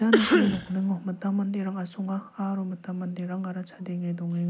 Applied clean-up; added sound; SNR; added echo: none; Cough; -2 dB; none.